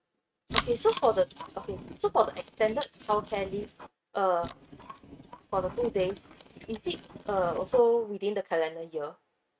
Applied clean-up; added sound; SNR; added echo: neural mask model RNNoise.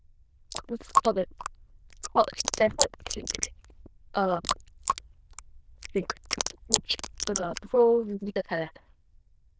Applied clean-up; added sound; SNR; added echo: neural diffusion model UNIVERSE++.